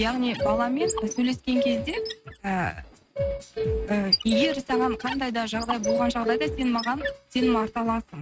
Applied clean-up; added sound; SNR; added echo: neural mask model RNNoise.